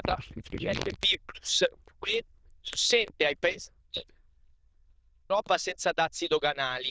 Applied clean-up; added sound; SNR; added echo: neural diffusion model UNIVERSE++.